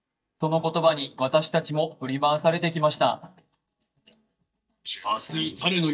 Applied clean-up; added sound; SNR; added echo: neural mask model DeepFilterNet 3.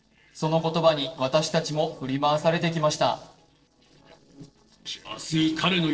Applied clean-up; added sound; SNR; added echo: neural separator model SepFormer DNS4.